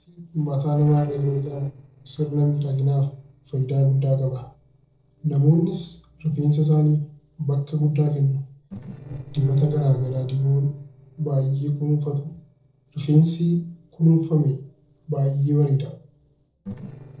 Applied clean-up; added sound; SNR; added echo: neural separator model SepFormer DNS4.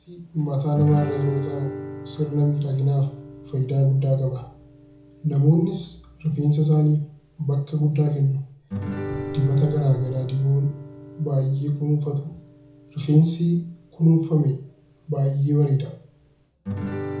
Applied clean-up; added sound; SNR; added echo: none; Guitar; 14 dB; reverberation time 0.6 s.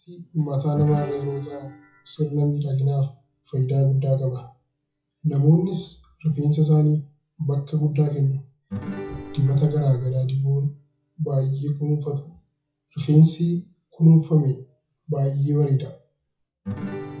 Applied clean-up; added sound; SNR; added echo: classical method WPE with log-MMSE.